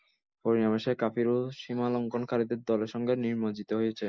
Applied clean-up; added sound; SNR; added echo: neural mask model Resemble Enhance denoiser.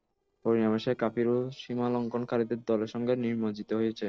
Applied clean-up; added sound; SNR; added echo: neural separator model SepFormer DNS4.